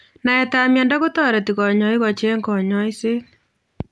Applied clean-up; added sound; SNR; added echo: none; none; none; none.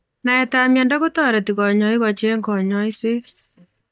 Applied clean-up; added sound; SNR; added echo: neural mask model DeepFilterNet 3.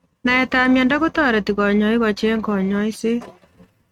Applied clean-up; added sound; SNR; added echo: neural mask model RNNoise.